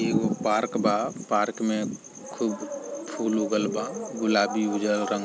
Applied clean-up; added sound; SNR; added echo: none; none; none; none.